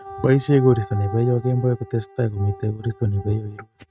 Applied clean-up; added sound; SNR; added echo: neural mask model RNNoise.